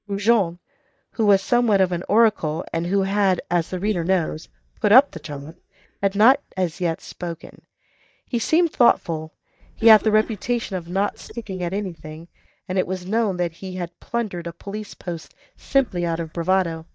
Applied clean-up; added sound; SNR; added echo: neural mask model DeepFilterNet 3.